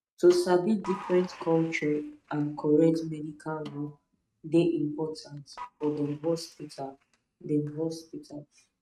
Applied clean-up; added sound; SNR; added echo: neural mask model RNNoise.